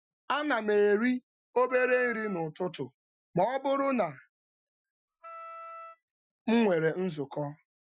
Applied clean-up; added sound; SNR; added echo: classical method Wiener filter.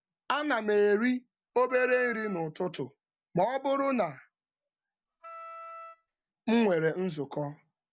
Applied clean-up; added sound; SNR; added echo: none; Wind instrument, woodwind instrument; 16 dB; none.